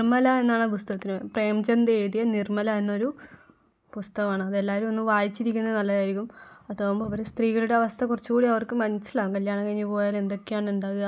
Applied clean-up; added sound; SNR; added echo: none; none; none; none.